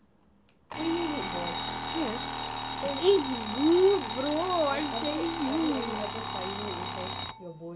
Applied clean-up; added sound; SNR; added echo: none; Alarm; 5 dB; none.